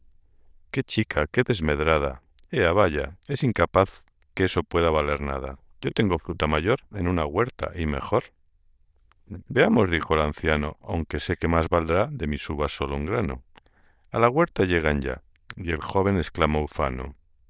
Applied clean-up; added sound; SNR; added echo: neural diffusion model UNIVERSE++.